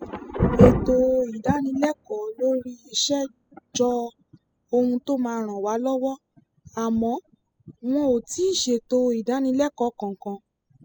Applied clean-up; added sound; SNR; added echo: classical method spectral subtraction.